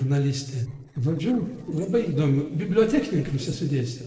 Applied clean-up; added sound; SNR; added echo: neural separator model SepFormer DNS4.